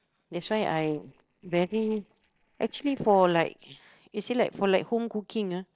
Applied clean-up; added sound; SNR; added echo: neural separator model SepFormer DNS4.